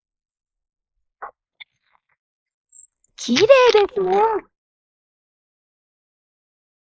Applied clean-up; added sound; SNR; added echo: neural mask model Resemble Enhance denoiser.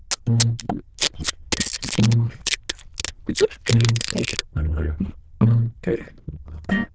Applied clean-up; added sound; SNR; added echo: neural diffusion model UNIVERSE++.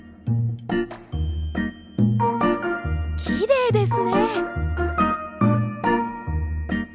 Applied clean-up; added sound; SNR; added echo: none; none; none; none.